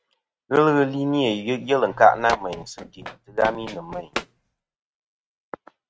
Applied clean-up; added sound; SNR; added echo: neural mask model RNNoise.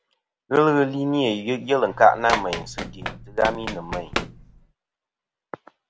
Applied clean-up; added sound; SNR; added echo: none; Run; 8 dB; none.